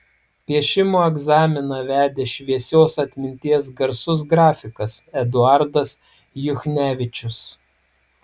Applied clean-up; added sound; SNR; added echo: none; none; none; none.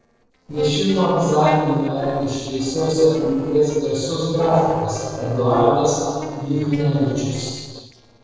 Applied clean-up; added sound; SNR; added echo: neural separator model SepFormer DNS4.